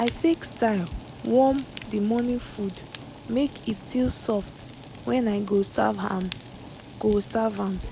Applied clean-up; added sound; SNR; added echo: none; Fire; 16 dB; none.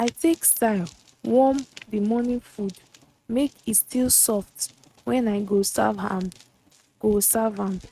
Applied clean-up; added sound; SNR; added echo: neural mask model RNNoise.